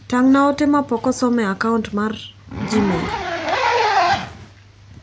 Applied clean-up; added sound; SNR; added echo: none; Zipper (clothing); 4 dB; none.